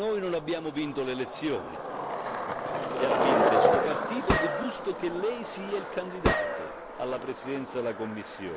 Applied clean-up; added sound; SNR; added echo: none; Gunshot, gunfire + Skateboard; -4 dB; none.